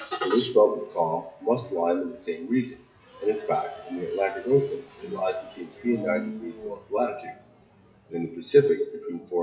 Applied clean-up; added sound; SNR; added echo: classical method WPE with log-MMSE.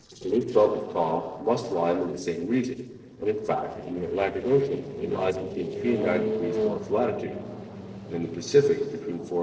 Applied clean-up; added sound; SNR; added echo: neural separator model SepFormer DNS4.